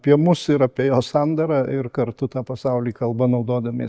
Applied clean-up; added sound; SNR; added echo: none; none; none; none.